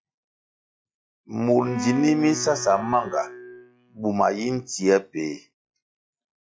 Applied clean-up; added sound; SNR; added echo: classical method log-MMSE.